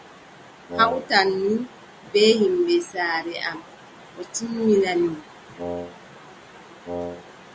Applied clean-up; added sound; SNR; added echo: none; Wind instrument, woodwind instrument; 9 dB; none.